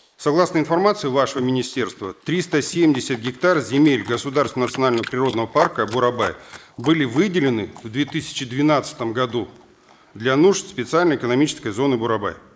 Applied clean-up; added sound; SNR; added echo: neural mask model Resemble Enhance denoiser.